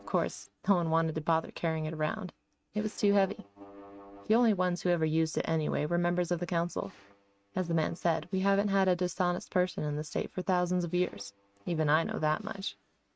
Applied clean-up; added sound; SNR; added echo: neural mask model RNNoise.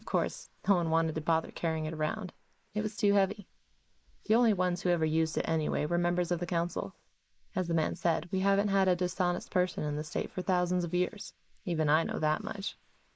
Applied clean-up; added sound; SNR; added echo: neural mask model Resemble Enhance denoiser.